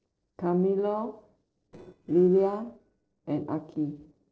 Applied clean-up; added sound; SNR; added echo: neural separator model SepFormer DNS4.